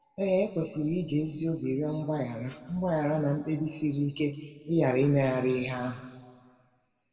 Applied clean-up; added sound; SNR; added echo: none; none; none; reverberation time 1.2 s.